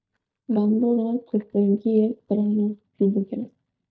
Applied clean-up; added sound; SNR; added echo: neural mask model DeepFilterNet 3.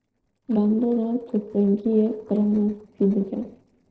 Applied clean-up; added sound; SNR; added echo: neural separator model SepFormer DNS4.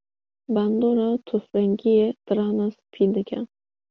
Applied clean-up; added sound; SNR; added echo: none; none; none; none.